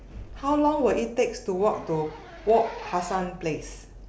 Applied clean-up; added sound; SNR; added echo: none; Zipper (clothing); 18 dB; none.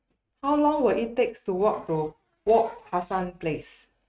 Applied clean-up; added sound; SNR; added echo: neural mask model RNNoise.